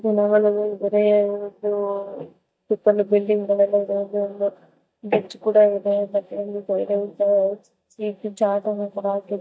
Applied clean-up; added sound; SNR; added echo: neural mask model DeepFilterNet 3.